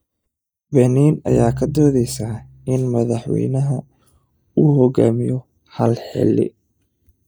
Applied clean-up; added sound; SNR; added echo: neural mask model DeepFilterNet 3.